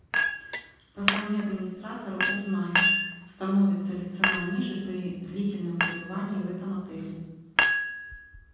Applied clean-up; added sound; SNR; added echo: none; Chink, clink; 0 dB; reverberation time 1.3 s.